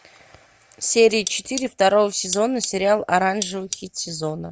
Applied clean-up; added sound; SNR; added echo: none; Cutlery, silverware; 12 dB; none.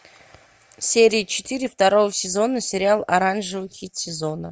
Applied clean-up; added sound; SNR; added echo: none; none; none; none.